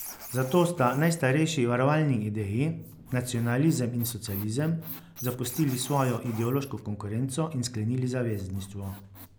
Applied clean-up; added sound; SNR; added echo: none; Squeak; 18 dB; none.